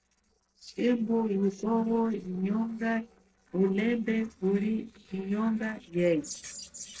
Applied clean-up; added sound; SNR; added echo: neural separator model SepFormer DNS4.